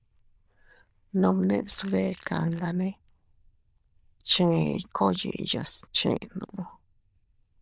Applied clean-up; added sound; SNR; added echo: neural diffusion model UNIVERSE++.